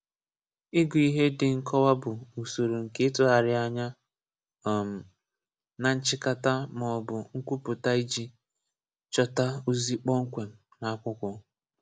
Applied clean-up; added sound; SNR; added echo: none; none; none; none.